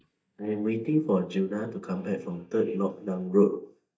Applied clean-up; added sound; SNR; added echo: neural mask model DeepFilterNet 3.